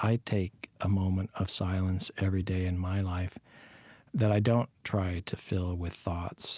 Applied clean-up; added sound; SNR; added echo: none; none; none; none.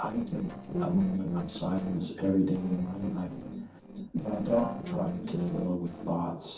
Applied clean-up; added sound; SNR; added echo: neural separator model SepFormer DNS4.